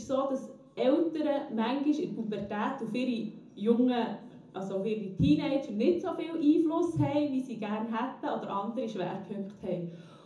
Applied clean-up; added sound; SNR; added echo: none; none; none; reverberation time 0.6 s.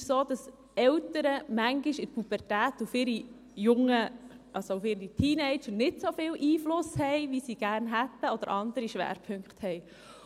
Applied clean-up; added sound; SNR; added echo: none; none; none; none.